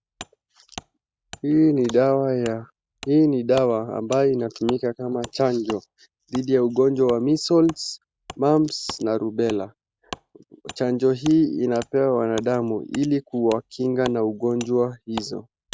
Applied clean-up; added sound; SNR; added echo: none; Wood; 20 dB; none.